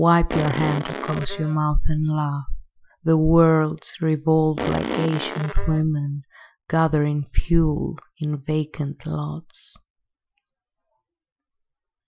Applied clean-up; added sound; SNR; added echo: classical method Wiener filter.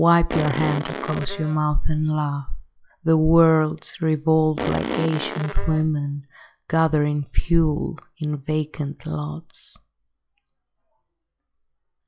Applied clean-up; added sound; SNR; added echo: classical method log-MMSE.